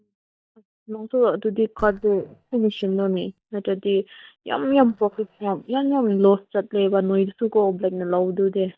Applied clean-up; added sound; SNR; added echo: neural mask model DeepFilterNet 3.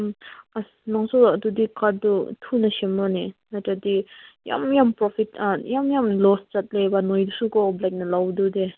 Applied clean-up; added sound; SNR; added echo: none; none; none; none.